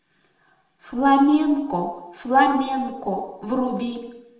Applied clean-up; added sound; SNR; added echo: none; none; none; reverberation time 0.8 s.